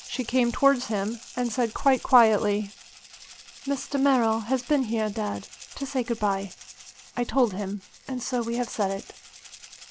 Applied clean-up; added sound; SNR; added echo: none; Rattle (instrument); 20 dB; none.